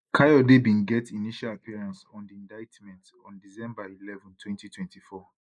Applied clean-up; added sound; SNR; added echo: neural mask model Resemble Enhance denoiser.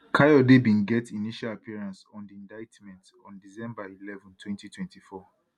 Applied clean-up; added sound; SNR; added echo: none; none; none; none.